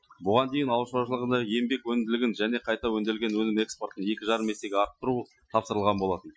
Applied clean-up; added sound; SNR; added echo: classical method Wiener filter.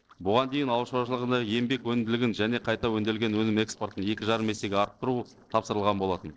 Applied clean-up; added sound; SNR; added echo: neural separator model SepFormer DNS4.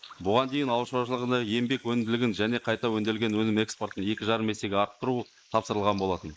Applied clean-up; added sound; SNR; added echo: neural mask model Resemble Enhance denoiser.